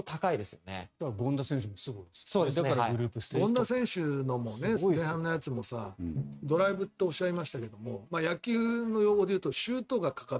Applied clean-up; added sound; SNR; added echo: neural mask model RNNoise.